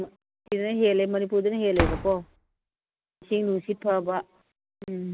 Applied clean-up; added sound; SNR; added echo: none; Slam; 7 dB; none.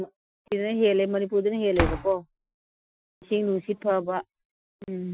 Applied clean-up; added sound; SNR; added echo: classical method Wiener filter.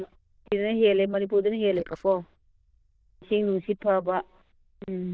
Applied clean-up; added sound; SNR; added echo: neural diffusion model UNIVERSE++.